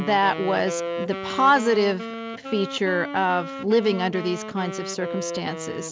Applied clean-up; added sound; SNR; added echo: none; Wind instrument, woodwind instrument; 8 dB; none.